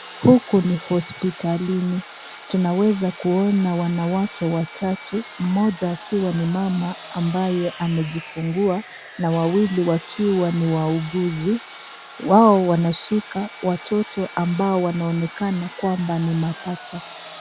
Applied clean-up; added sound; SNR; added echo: none; Sawing; 17 dB; none.